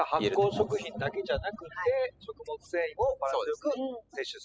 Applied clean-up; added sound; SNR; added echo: classical method spectral subtraction.